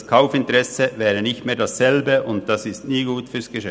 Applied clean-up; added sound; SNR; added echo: none; none; none; none.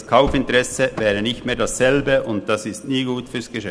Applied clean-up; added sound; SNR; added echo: none; Car; 15 dB; none.